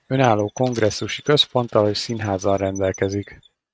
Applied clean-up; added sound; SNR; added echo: neural mask model RNNoise.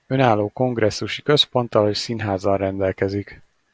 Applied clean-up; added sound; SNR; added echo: none; none; none; none.